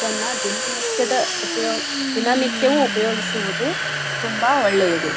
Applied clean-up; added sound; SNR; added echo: none; Domestic sounds, home sounds; 2 dB; none.